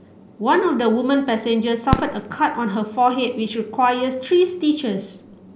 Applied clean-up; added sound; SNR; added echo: none; Fireworks; 13 dB; none.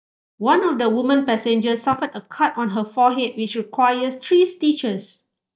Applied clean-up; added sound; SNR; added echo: neural mask model DeepFilterNet 3.